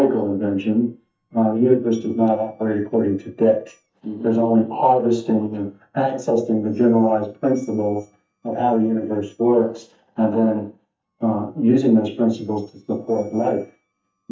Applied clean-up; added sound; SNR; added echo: neural mask model DeepFilterNet 3.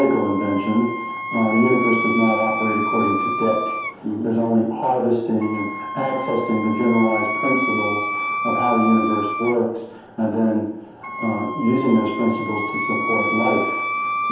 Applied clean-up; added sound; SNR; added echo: none; Wind instrument, woodwind instrument; 5 dB; reverberation time 0.9 s.